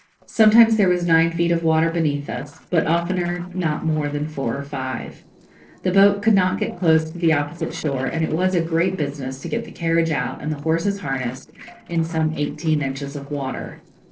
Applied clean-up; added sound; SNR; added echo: neural separator model SepFormer DNS4.